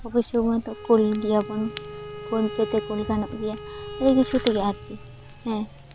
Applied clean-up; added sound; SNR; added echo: none; Bowed string instrument + Fire / Rain; 12 dB; none.